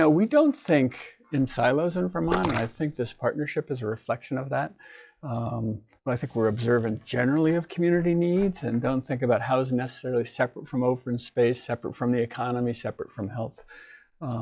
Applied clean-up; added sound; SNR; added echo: classical method log-MMSE.